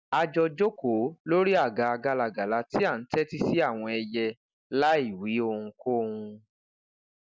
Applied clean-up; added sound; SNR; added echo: none; none; none; none.